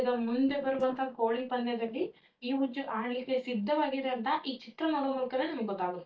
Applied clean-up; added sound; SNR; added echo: neural mask model DeepFilterNet 3.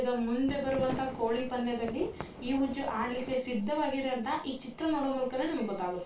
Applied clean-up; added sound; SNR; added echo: none; Fireworks; 11 dB; reverberation time 0.2 s.